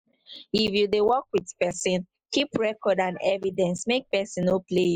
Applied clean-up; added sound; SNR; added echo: neural mask model Resemble Enhance denoiser.